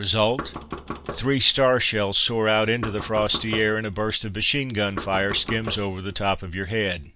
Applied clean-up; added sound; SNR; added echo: none; Knock; 13 dB; none.